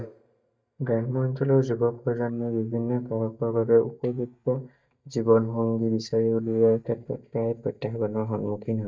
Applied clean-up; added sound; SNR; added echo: neural mask model DeepFilterNet 3.